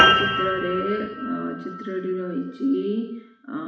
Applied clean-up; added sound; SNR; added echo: none; Piano; -2 dB; reverberation time 0.8 s.